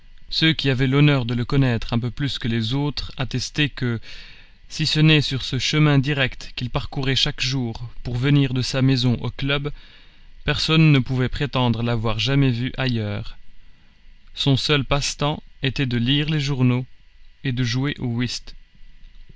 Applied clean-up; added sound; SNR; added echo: none; none; none; none.